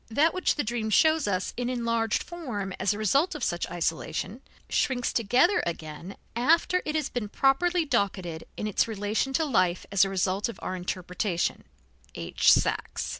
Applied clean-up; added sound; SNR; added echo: none; none; none; none.